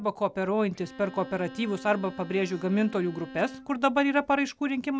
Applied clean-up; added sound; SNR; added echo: none; Bowed string instrument; 17 dB; none.